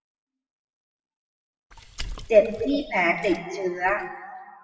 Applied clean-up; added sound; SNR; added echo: classical method WPE with log-MMSE.